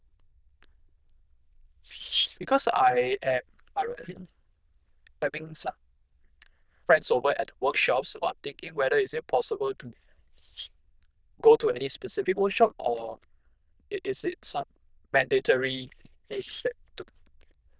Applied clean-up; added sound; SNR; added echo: neural diffusion model UNIVERSE++.